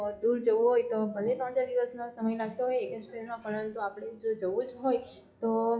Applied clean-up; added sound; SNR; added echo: classical method log-MMSE.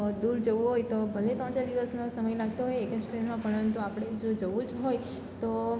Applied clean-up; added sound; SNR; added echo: none; Splash, splatter + Thunder / Rain; 18 dB; none.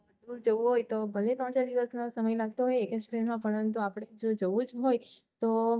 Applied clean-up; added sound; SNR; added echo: neural mask model DeepFilterNet 3.